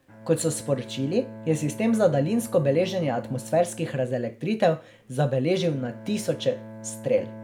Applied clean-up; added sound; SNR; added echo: none; Bowed string instrument; 16 dB; none.